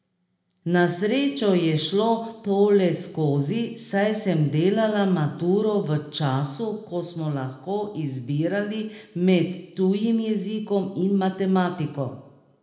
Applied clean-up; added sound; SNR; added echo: none; none; none; reverberation time 0.8 s.